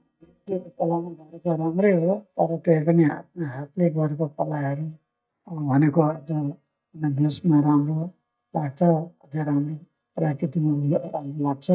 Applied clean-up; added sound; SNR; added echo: neural mask model DeepFilterNet 3.